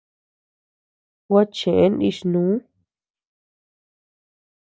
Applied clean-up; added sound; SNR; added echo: none; none; none; none.